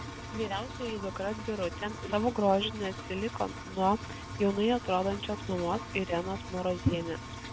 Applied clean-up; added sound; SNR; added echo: none; Engine; 9 dB; none.